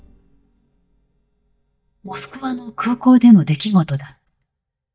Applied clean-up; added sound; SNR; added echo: neural mask model DeepFilterNet 3.